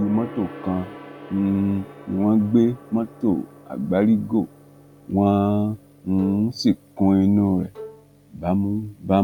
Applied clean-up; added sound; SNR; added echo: none; Gong + Bowed string instrument; 20 dB; none.